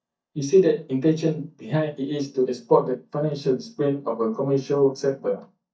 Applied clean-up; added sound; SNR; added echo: neural mask model DeepFilterNet 3.